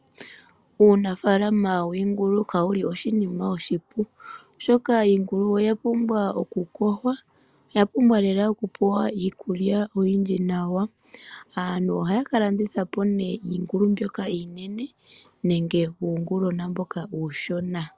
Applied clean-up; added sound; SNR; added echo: none; none; none; none.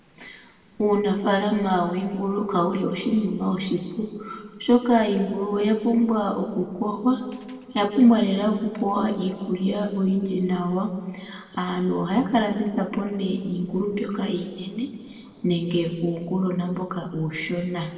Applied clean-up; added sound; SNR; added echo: neural separator model SepFormer DNS4.